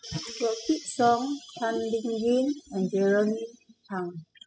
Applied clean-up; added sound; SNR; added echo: classical method spectral subtraction.